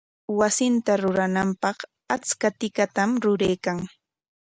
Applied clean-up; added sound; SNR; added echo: none; none; none; none.